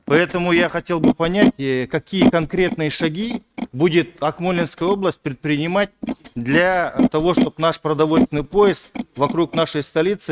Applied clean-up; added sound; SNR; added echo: neural mask model RNNoise.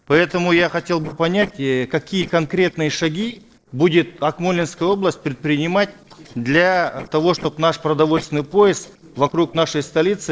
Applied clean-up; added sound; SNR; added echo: neural separator model SepFormer DNS4.